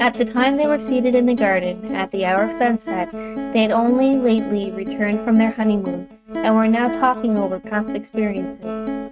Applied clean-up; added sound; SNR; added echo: neural mask model RNNoise.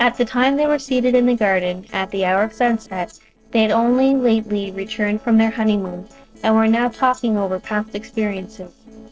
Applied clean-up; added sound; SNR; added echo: neural separator model SepFormer DNS4.